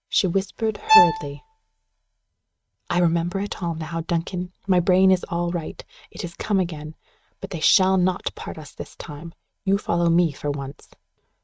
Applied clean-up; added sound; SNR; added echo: neural mask model RNNoise.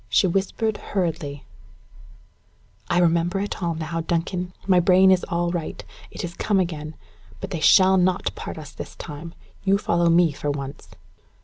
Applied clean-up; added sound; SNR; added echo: none; none; none; none.